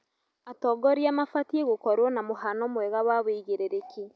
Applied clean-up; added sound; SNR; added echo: none; none; none; none.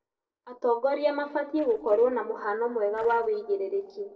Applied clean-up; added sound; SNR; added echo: neural separator model SepFormer DNS4.